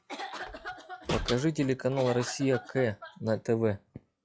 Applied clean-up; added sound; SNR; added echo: classical method log-MMSE.